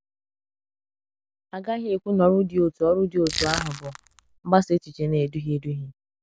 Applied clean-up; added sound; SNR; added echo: none; Crushing; 4 dB; none.